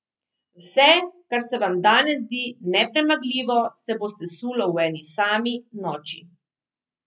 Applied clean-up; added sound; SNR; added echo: none; none; none; none.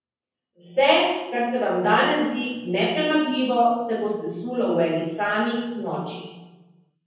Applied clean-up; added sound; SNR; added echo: none; none; none; reverberation time 1.1 s.